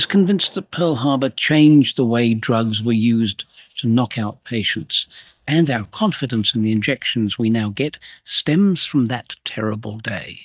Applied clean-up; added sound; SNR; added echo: neural mask model DeepFilterNet 3.